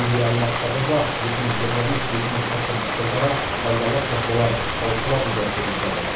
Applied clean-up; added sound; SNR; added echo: none; Rain; 1 dB; reverberation time 1.2 s.